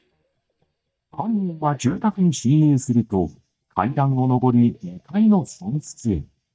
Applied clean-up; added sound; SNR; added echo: neural mask model DeepFilterNet 3.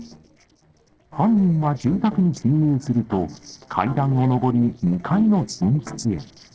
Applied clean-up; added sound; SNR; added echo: neural separator model SepFormer DNS4.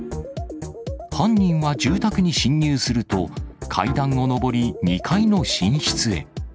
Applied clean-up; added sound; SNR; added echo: none; none; none; none.